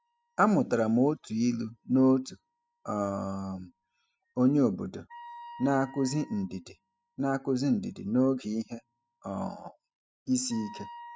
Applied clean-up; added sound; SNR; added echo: classical method spectral subtraction.